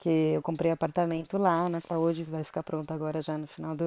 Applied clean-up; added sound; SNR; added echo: neural separator model SepFormer WHAM!.